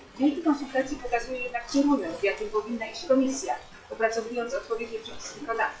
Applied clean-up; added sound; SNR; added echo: classical method WPE with log-MMSE.